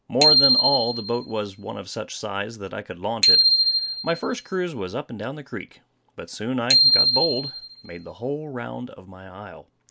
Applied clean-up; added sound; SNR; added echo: none; Bicycle bell; -5 dB; none.